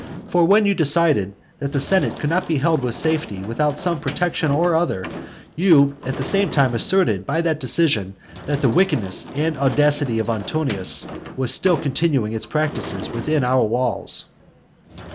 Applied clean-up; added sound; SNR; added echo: none; Sliding door / Slam; 14 dB; none.